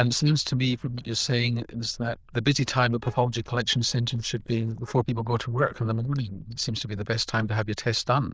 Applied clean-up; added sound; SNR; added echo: neural diffusion model UNIVERSE++.